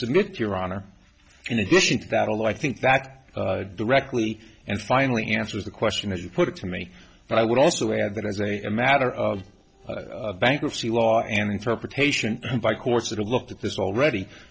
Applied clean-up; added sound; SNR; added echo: neural separator model SepFormer DNS4.